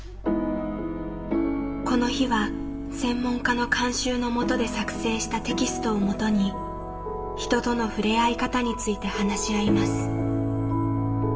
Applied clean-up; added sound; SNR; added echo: none; Mechanical fan; 13 dB; reverberation time 2.7 s.